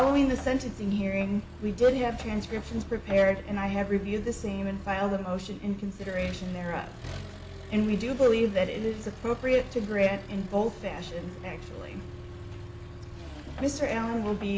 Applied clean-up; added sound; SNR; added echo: none; Accelerating, revving, vroom; 13 dB; none.